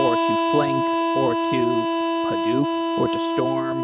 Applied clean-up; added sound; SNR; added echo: neural mask model RNNoise.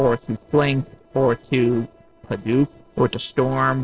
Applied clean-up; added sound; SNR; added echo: neural separator model SepFormer DNS4.